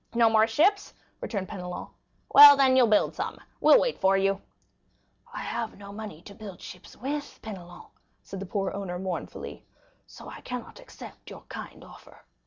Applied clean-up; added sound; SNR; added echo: none; none; none; none.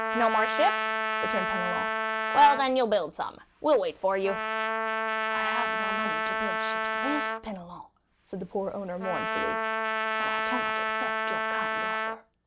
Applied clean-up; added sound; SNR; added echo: none; Trumpet; 0 dB; none.